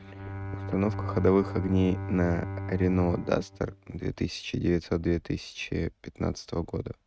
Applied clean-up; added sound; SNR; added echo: neural mask model RNNoise.